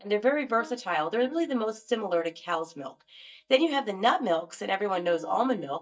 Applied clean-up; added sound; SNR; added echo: neural mask model DeepFilterNet 3.